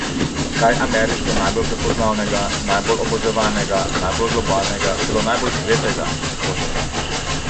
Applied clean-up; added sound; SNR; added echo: none; Train; -1 dB; none.